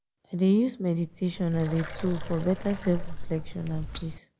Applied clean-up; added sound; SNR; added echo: none; Water; 7 dB; none.